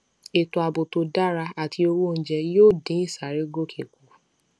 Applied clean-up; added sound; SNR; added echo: none; none; none; none.